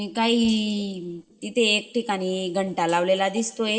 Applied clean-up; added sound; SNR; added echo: neural separator model SepFormer DNS4.